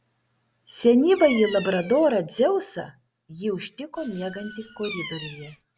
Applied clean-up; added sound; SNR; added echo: none; Bird vocalization, bird call, bird song; 17 dB; none.